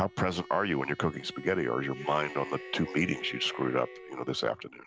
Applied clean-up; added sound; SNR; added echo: none; Bowed string instrument + Cheering; 14 dB; none.